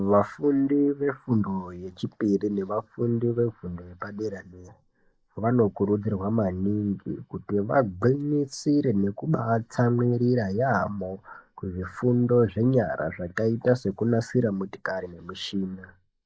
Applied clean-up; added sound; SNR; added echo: neural mask model Resemble Enhance denoiser.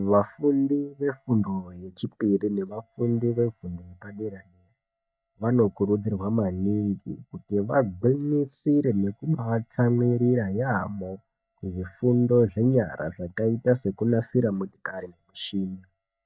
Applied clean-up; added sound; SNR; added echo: neural mask model DeepFilterNet 3.